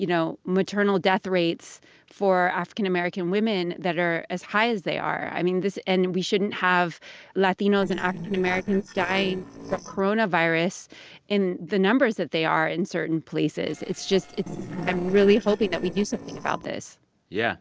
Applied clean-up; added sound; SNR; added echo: neural separator model SepFormer DNS4.